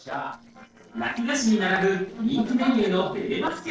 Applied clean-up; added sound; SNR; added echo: neural separator model SepFormer DNS4.